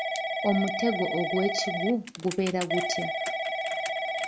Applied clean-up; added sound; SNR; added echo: none; Telephone / Typing; 1 dB; none.